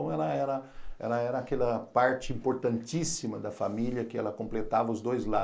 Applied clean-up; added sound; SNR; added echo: neural mask model Resemble Enhance denoiser.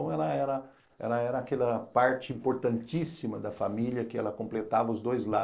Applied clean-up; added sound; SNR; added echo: neural separator model SepFormer DNS4.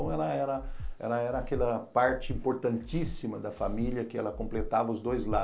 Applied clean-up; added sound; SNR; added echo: none; Breathing; 7 dB; none.